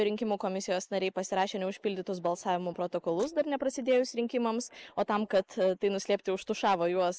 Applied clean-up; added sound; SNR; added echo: neural mask model Resemble Enhance denoiser.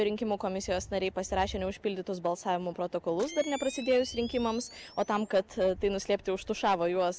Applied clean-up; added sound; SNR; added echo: none; Camera + Thunder; 17 dB; none.